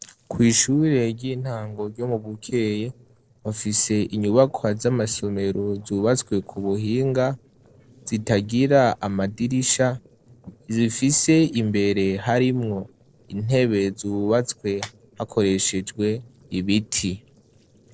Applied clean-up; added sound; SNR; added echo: neural separator model SepFormer DNS4.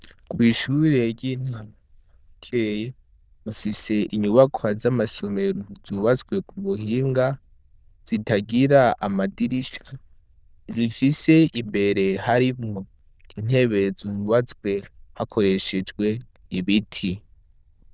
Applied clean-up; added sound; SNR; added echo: neural diffusion model UNIVERSE++.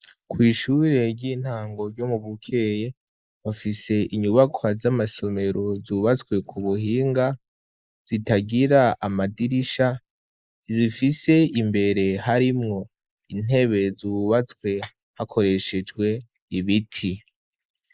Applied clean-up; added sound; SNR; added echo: neural mask model Resemble Enhance denoiser.